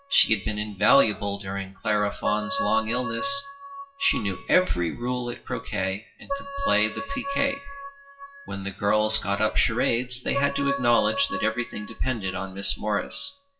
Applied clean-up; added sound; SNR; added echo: classical method WPE with log-MMSE.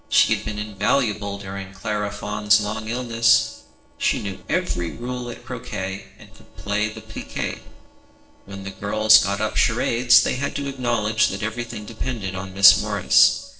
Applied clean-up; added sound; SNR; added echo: neural separator model SepFormer DNS4.